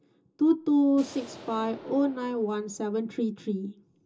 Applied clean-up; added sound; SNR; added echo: none; Explosion; 19 dB; reverberation time 0.2 s.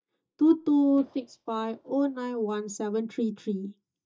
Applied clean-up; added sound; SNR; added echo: neural mask model DeepFilterNet 3.